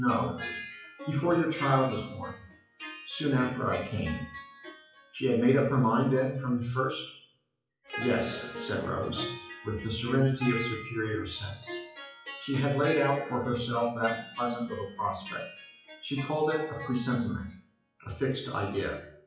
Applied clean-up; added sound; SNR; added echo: classical method WPE with log-MMSE.